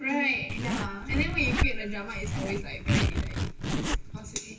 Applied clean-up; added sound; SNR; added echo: none; Zipper (clothing); -3 dB; reverberation time 0.1 s.